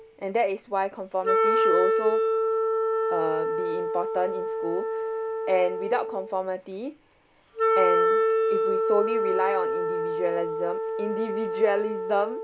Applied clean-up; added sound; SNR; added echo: none; Wind instrument, woodwind instrument; -3 dB; none.